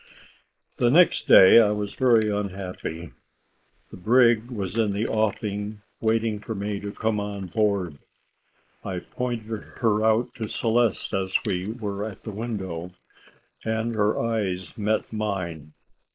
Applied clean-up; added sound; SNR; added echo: neural mask model Resemble Enhance denoiser.